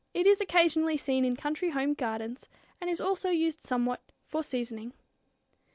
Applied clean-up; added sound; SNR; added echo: none; none; none; none.